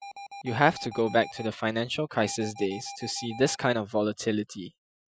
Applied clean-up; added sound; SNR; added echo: classical method Wiener filter.